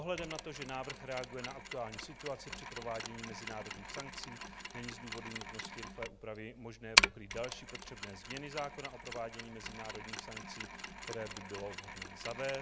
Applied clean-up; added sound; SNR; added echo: none; Mechanisms; -4 dB; none.